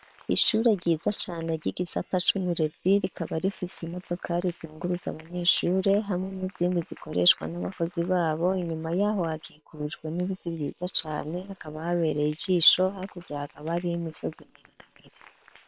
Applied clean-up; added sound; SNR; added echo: neural separator model SepFormer WHAM!.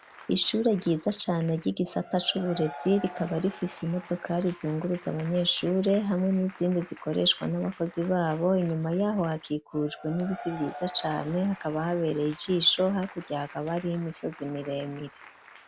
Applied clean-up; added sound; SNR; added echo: none; Applause / Crowd / Cheering; 18 dB; none.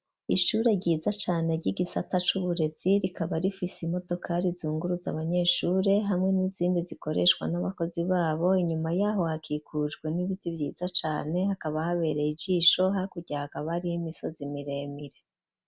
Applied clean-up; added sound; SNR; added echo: none; none; none; none.